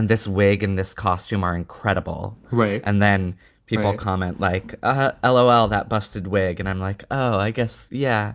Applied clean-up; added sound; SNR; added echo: none; none; none; none.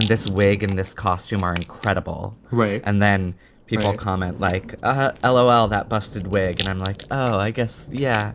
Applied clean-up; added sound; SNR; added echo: none; Rattle + Thunder; 15 dB; none.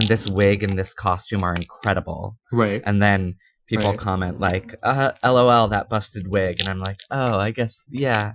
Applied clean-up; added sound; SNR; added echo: classical method Wiener filter.